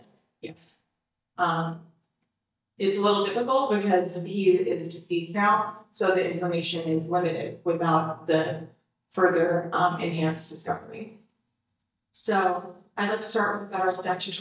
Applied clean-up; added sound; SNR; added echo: neural mask model DeepFilterNet 3.